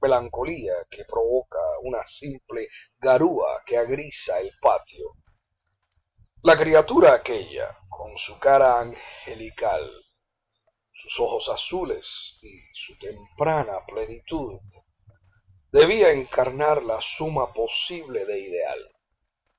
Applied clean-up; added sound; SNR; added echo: neural mask model RNNoise.